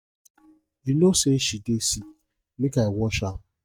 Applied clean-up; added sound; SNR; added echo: neural mask model DeepFilterNet 3.